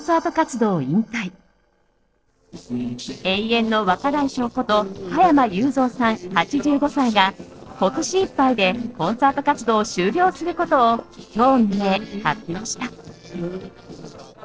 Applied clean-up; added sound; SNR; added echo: neural separator model SepFormer DNS4.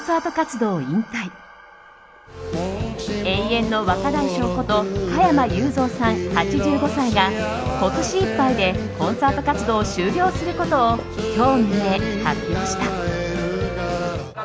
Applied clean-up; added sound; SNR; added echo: none; none; none; none.